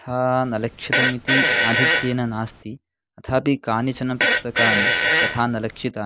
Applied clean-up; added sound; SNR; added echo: none; Fart; -3 dB; none.